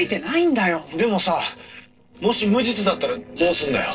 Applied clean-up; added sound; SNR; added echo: neural separator model SepFormer DNS4.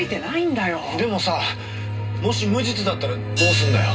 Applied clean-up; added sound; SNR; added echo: none; Hi-hat; 11 dB; reverberation time 0.2 s.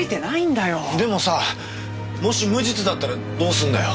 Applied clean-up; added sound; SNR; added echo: none; none; none; none.